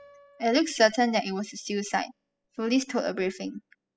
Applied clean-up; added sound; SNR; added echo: classical method spectral subtraction.